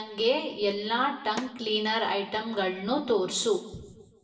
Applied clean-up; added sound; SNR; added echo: none; Snare drum; 16 dB; reverberation time 1.0 s.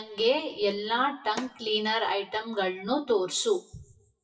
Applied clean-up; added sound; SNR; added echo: classical method WPE with log-MMSE.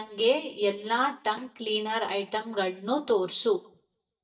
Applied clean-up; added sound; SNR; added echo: neural mask model DeepFilterNet 3.